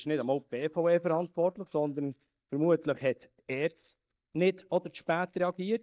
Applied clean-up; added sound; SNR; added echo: neural mask model DeepFilterNet 3.